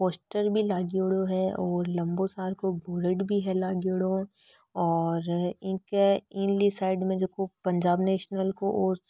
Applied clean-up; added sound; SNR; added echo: none; none; none; none.